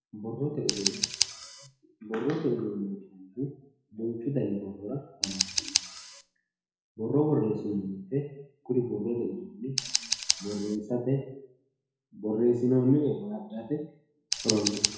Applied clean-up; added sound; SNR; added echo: classical method WPE with log-MMSE.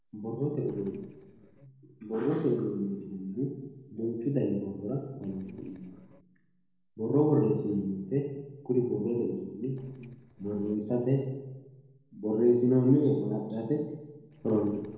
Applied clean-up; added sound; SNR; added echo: neural separator model SepFormer DNS4.